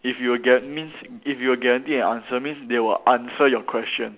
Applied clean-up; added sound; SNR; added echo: none; none; none; none.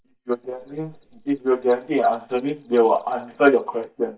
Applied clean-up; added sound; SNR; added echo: neural mask model DeepFilterNet 3.